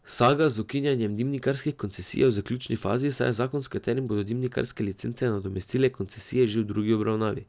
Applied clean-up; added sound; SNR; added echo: none; none; none; none.